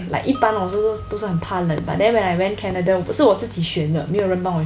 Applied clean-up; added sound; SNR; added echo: none; Fireworks + Harp; 19 dB; none.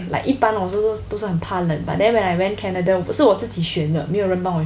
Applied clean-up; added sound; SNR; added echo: none; none; none; none.